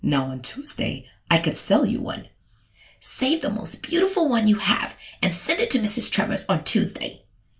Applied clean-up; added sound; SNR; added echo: none; none; none; reverberation time 0.2 s.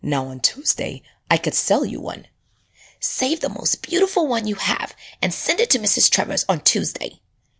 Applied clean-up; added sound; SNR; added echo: none; none; none; none.